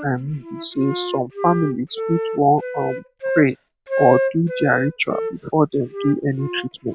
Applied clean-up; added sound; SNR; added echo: none; Wind instrument, woodwind instrument; 6 dB; none.